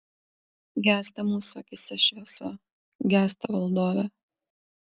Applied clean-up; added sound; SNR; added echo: none; none; none; none.